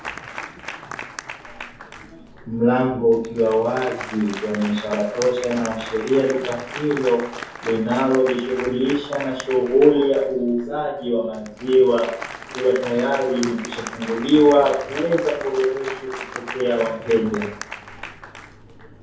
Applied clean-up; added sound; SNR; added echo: none; Applause; 13 dB; reverberation time 0.6 s.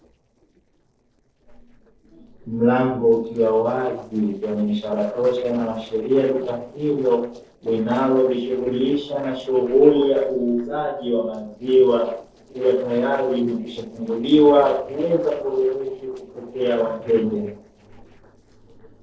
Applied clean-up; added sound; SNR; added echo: neural separator model SepFormer DNS4.